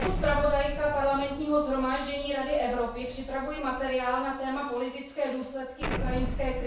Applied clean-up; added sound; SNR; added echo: none; Explosion; 6 dB; reverberation time 0.6 s.